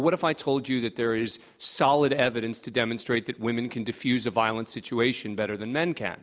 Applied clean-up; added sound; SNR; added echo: none; none; none; none.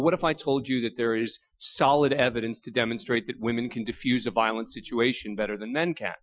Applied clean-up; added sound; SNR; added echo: classical method Wiener filter.